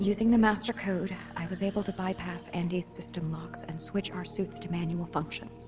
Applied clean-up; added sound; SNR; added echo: none; none; none; none.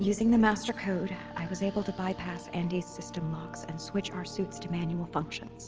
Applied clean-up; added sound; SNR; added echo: none; Wind instrument, woodwind instrument; 19 dB; none.